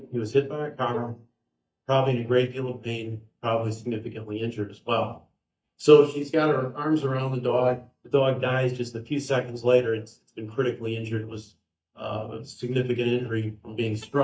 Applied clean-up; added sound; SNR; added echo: neural mask model DeepFilterNet 3.